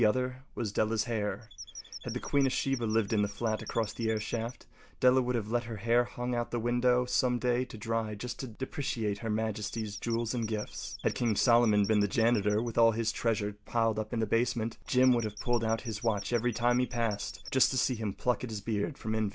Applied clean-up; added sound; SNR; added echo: none; Squeak / Chirp, tweet; 17 dB; none.